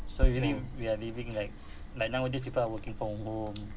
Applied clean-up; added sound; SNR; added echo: none; Chewing, mastication; 1 dB; none.